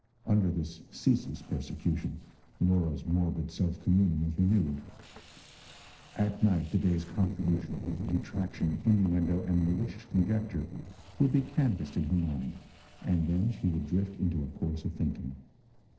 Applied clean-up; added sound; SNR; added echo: neural separator model SepFormer DNS4.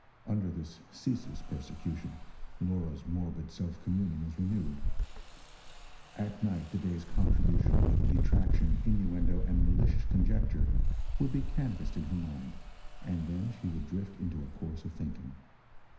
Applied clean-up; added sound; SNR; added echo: none; Engine; -4 dB; reverberation time 0.9 s.